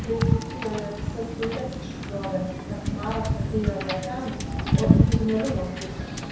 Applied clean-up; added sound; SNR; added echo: none; Wind / Boat, Water vehicle; -5 dB; reverberation time 0.7 s.